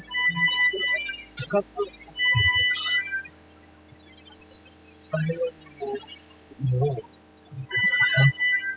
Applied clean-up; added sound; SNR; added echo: classical method spectral subtraction.